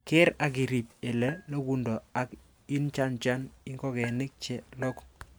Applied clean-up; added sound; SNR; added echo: none; Chink, clink; 15 dB; none.